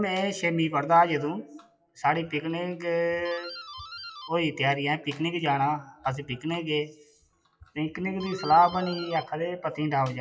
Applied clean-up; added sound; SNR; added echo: classical method WPE with log-MMSE.